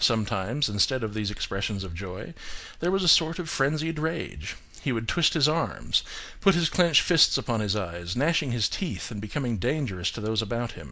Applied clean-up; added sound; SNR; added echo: none; none; none; none.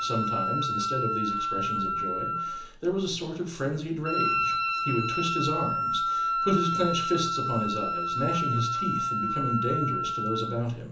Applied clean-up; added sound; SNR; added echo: none; Wind instrument, woodwind instrument; -1 dB; reverberation time 0.7 s.